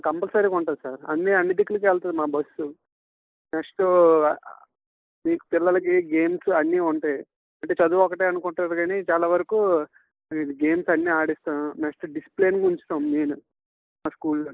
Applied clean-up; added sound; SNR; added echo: neural mask model Resemble Enhance denoiser.